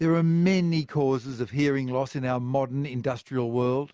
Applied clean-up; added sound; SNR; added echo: none; none; none; none.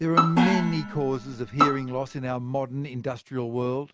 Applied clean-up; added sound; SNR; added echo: none; Gong + Bowed string instrument; 0 dB; none.